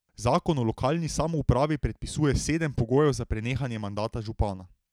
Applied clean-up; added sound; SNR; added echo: none; none; none; none.